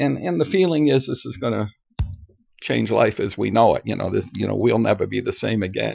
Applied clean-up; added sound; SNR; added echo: classical method Wiener filter.